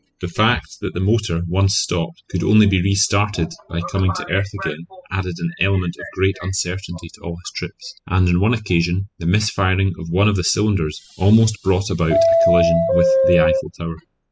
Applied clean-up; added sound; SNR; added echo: classical method spectral subtraction.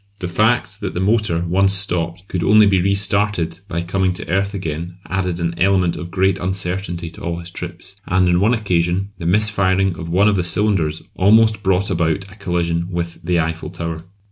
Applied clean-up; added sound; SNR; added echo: none; none; none; none.